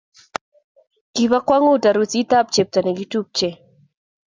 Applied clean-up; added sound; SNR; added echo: none; none; none; none.